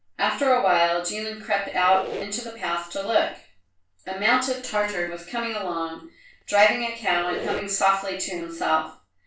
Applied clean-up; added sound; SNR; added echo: neural separator model SepFormer DNS4.